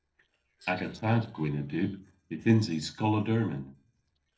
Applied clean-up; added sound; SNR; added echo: neural separator model SepFormer DNS4.